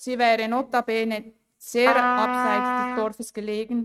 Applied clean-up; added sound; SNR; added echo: neural mask model RNNoise.